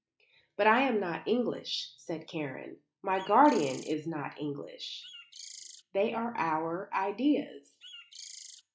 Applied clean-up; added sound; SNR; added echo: classical method log-MMSE.